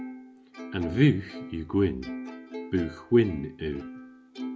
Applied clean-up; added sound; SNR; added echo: none; Plucked string instrument; 12 dB; none.